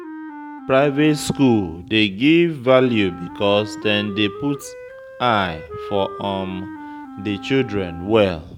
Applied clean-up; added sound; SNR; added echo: none; Wind instrument, woodwind instrument; 15 dB; none.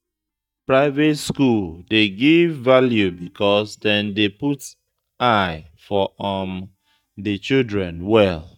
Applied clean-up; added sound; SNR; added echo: neural mask model DeepFilterNet 3.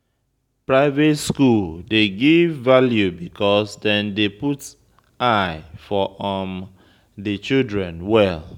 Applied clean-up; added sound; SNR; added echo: none; none; none; none.